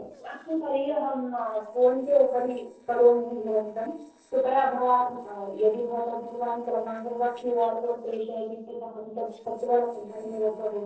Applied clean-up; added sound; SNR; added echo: neural separator model SepFormer DNS4.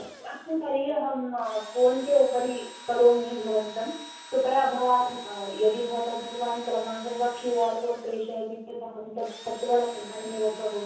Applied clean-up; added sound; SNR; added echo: none; Engine / Drill; 18 dB; reverberation time 0.6 s.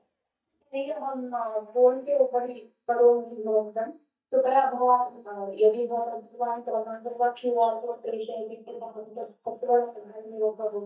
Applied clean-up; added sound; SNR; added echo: neural mask model DeepFilterNet 3.